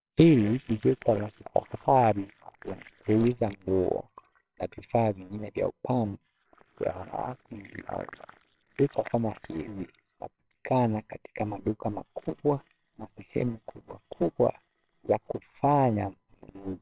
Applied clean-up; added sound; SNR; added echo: neural separator model SepFormer WHAMR!.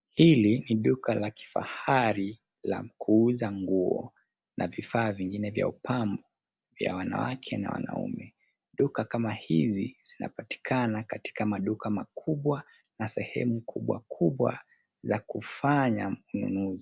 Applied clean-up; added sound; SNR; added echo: none; none; none; none.